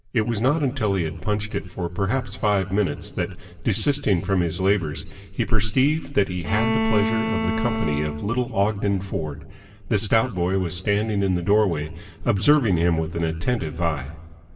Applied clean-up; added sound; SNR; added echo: none; Bowed string instrument; 4 dB; reverberation time 1.8 s.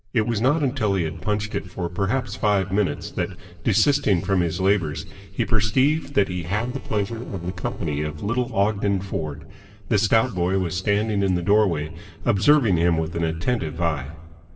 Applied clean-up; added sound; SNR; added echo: neural separator model SepFormer DNS4.